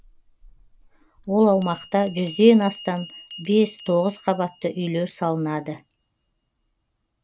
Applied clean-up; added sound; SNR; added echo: none; Bell; 14 dB; none.